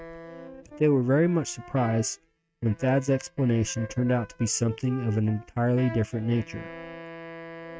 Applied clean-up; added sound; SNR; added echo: neural mask model RNNoise.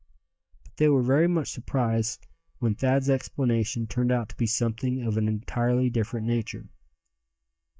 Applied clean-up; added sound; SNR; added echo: neural mask model DeepFilterNet 3.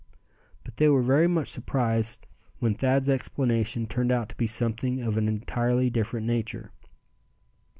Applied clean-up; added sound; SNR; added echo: none; none; none; none.